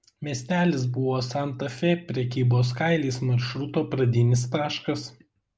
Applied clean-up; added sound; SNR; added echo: none; none; none; none.